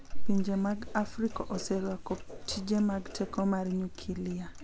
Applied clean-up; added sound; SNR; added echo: none; Clock; 18 dB; none.